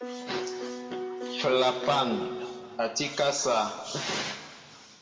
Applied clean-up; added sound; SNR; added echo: none; Piano; 6 dB; reverberation time 1.9 s.